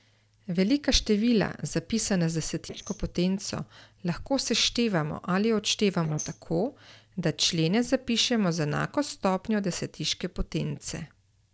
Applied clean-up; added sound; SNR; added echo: neural separator model SepFormer DNS4.